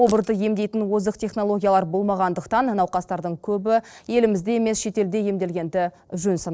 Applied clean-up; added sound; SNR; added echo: neural separator model SepFormer DNS4.